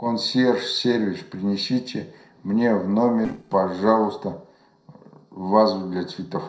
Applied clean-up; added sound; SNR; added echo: neural separator model SepFormer DNS4.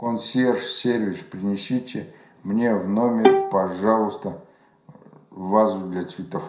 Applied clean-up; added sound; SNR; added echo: none; Bowed string instrument; -1 dB; reverberation time 0.5 s.